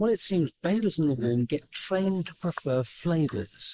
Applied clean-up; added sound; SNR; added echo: neural mask model Resemble Enhance denoiser.